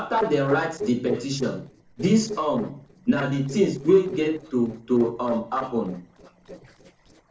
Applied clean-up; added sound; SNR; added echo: neural separator model SepFormer DNS4.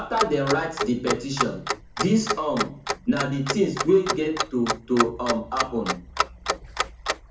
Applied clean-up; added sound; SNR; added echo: none; Clock; 4 dB; reverberation time 0.6 s.